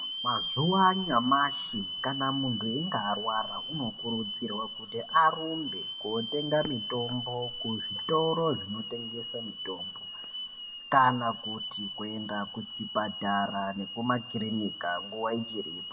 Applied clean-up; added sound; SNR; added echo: none; Hiss / Alarm; 7 dB; reverberation time 1.9 s.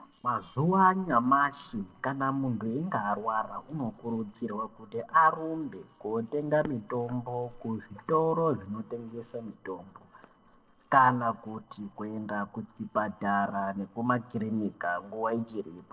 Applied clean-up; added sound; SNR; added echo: neural separator model SepFormer DNS4.